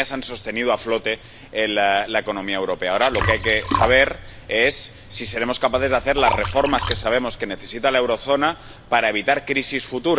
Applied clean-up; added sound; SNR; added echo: none; Liquid; 9 dB; none.